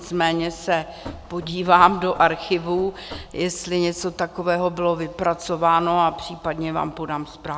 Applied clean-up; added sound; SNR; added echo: none; Knock / Wood; 19 dB; none.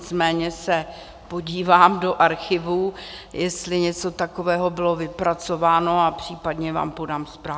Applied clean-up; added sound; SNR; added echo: none; none; none; none.